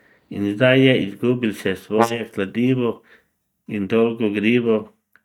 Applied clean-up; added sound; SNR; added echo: neural mask model DeepFilterNet 3.